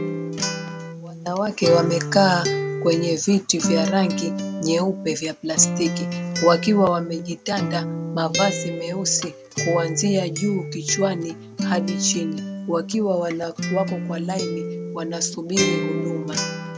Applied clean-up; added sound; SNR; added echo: none; Acoustic guitar; 4 dB; none.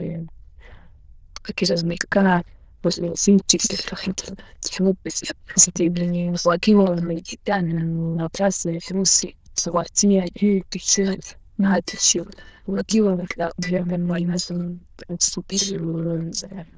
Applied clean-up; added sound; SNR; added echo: neural diffusion model UNIVERSE++.